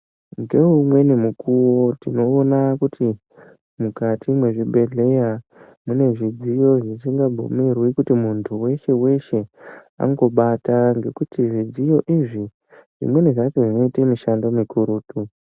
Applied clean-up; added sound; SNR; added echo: none; none; none; none.